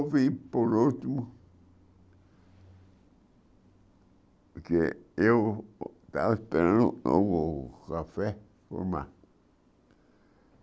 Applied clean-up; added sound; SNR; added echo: none; none; none; none.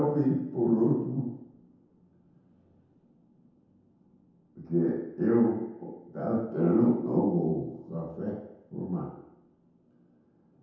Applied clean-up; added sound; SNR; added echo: none; none; none; reverberation time 0.9 s.